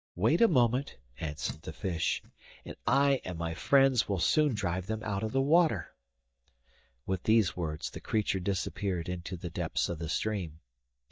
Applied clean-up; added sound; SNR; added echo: neural mask model DeepFilterNet 3.